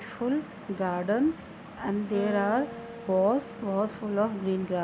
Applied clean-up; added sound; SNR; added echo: none; Acoustic guitar; 17 dB; none.